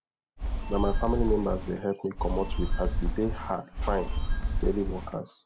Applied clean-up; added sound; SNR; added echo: none; Telephone; -2 dB; none.